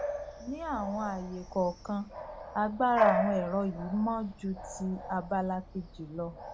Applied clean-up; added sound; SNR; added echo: none; Bark / Bird vocalization, bird call, bird song; 4 dB; none.